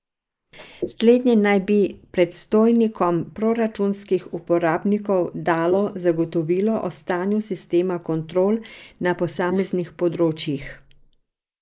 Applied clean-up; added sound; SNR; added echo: neural mask model Resemble Enhance denoiser.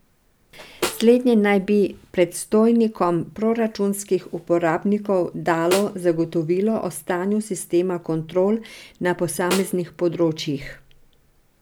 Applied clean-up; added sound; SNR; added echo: none; Snare drum; 11 dB; none.